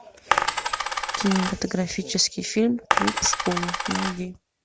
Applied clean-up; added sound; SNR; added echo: none; Coin (dropping); -1 dB; none.